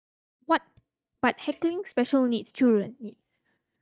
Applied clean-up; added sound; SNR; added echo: neural mask model DeepFilterNet 3.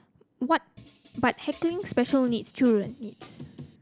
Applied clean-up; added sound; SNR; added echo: none; Drum kit; 20 dB; none.